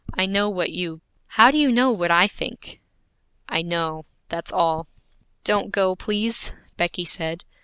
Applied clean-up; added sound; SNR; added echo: none; none; none; none.